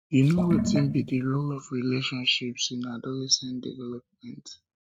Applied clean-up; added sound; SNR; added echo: neural mask model RNNoise.